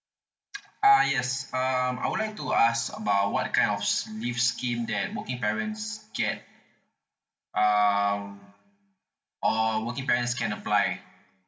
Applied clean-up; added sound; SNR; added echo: none; none; none; reverberation time 0.8 s.